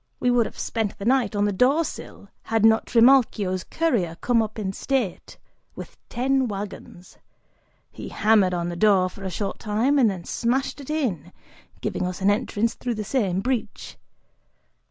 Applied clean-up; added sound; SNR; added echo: none; none; none; none.